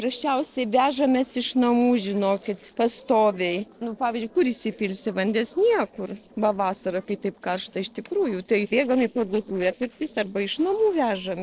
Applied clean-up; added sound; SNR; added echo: neural separator model SepFormer DNS4.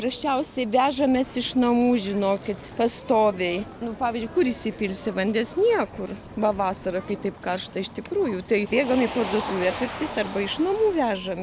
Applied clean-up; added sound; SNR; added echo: none; Motor vehicle (road); 15 dB; none.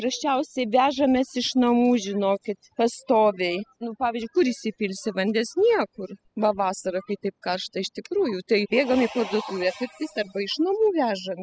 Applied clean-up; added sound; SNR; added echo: classical method spectral subtraction.